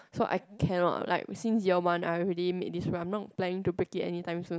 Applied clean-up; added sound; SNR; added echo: none; none; none; none.